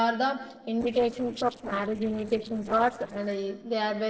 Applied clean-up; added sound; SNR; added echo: neural separator model SepFormer DNS4.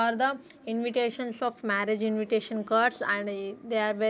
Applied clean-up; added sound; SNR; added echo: none; none; none; none.